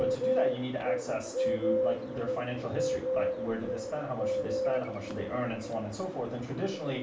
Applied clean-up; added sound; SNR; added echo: none; Bird; -2 dB; reverberation time 0.3 s.